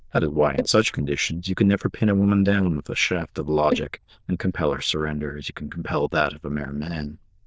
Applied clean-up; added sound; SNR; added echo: neural diffusion model UNIVERSE++.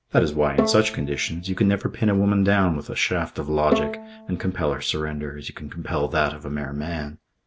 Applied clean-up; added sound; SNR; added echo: none; Bowed string instrument; 8 dB; none.